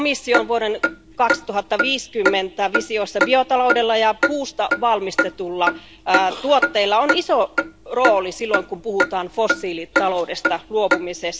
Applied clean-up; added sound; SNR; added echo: none; Clock; 3 dB; none.